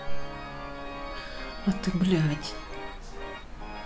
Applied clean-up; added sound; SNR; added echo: none; Organ; 11 dB; none.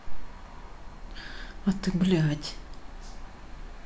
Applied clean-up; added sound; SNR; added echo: none; none; none; none.